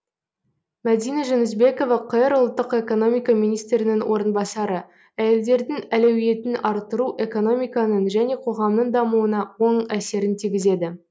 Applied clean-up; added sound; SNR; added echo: none; none; none; none.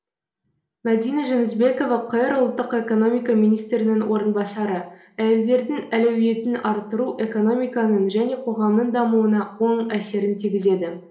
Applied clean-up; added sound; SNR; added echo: none; none; none; reverberation time 0.5 s.